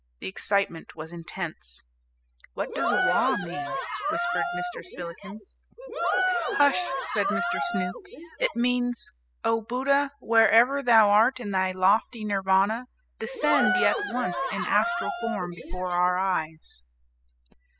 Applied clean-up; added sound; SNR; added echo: classical method spectral subtraction.